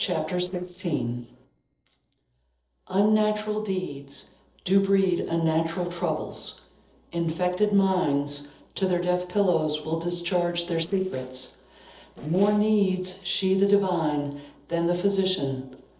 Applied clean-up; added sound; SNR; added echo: neural separator model SepFormer DNS4.